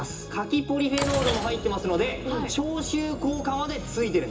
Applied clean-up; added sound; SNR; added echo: none; Sliding door / Train; 8 dB; reverberation time 0.2 s.